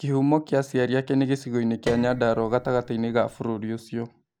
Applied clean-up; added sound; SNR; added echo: none; Piano; 16 dB; none.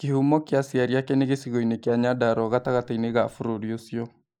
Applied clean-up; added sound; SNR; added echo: neural mask model Resemble Enhance denoiser.